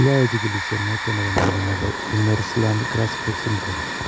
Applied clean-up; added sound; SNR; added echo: none; Hiss / Fire; 4 dB; none.